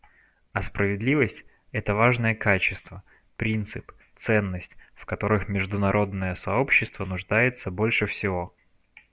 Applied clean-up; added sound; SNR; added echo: none; none; none; none.